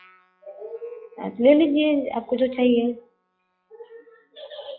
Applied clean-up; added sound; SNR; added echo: classical method log-MMSE.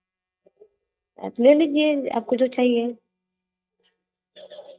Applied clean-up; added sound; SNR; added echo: neural mask model DeepFilterNet 3.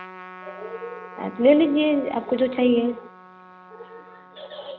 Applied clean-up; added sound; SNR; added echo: none; Trumpet; 19 dB; none.